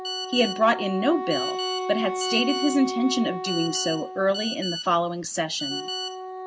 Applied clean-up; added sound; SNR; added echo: none; Telephone + Wind instrument, woodwind instrument; 5 dB; none.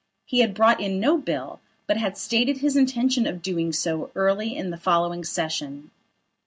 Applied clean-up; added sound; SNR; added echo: none; none; none; none.